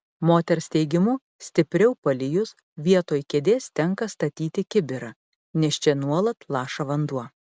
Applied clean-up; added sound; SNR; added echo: none; none; none; none.